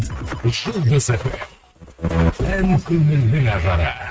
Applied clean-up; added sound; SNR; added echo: neural mask model RNNoise.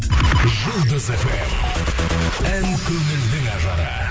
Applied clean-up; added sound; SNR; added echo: none; Liquid; 19 dB; none.